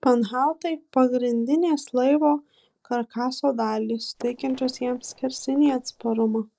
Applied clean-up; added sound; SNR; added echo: neural separator model SepFormer DNS4.